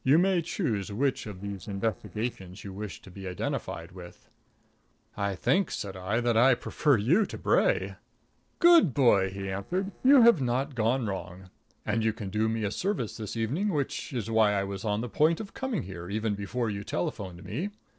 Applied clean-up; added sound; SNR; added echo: neural separator model SepFormer DNS4.